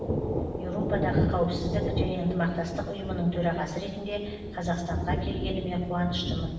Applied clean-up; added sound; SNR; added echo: none; Thunder; 0 dB; reverberation time 1.1 s.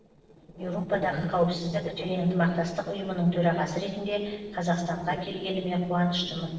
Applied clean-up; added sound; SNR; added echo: neural separator model SepFormer DNS4.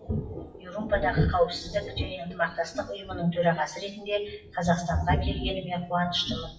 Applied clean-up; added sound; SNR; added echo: classical method WPE with log-MMSE.